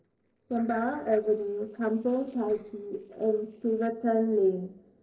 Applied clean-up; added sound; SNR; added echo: neural separator model SepFormer DNS4.